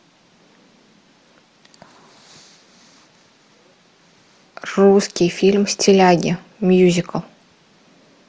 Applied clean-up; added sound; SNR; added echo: none; none; none; none.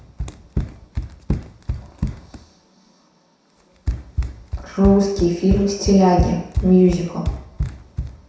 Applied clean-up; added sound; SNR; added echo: none; Run; 5 dB; reverberation time 0.7 s.